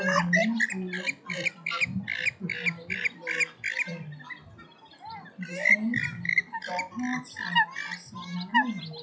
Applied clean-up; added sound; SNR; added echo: classical method WPE with log-MMSE.